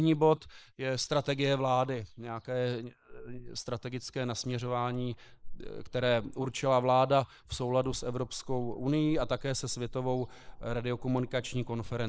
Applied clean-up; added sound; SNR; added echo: neural mask model Resemble Enhance denoiser.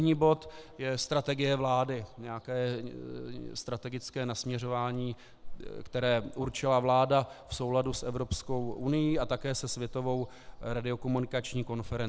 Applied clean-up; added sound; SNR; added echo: none; Ocean; 12 dB; none.